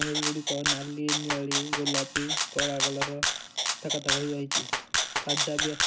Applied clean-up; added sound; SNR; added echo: none; Rattle (instrument); -4 dB; none.